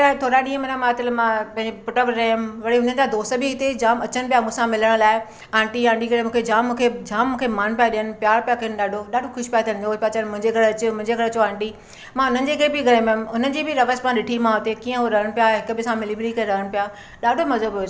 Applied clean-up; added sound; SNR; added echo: none; none; none; none.